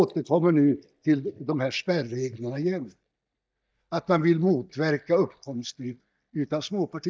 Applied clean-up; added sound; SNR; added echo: neural mask model DeepFilterNet 3.